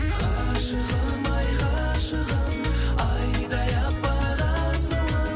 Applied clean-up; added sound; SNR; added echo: none; none; none; none.